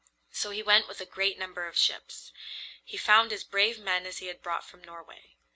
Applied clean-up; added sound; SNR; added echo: none; none; none; none.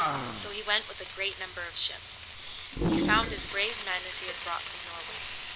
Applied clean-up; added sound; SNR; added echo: none; Frying (food) + Animal; -1 dB; none.